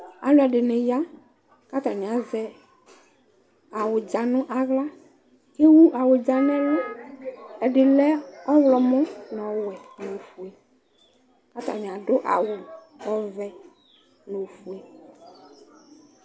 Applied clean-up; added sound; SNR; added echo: none; Wind instrument, woodwind instrument; 15 dB; none.